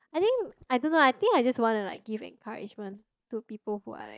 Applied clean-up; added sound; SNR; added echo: neural mask model DeepFilterNet 3.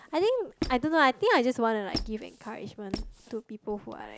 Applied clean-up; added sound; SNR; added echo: none; Squeak; 12 dB; none.